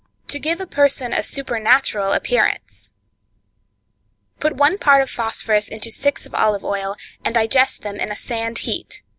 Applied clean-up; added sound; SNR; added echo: none; none; none; none.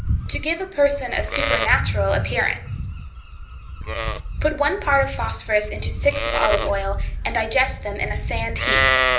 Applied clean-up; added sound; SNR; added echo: none; Livestock, farm animals, working animals; 0 dB; reverberation time 0.5 s.